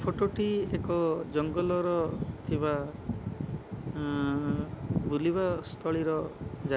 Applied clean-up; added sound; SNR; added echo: none; none; none; none.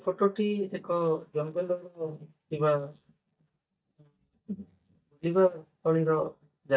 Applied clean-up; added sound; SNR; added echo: neural mask model DeepFilterNet 3.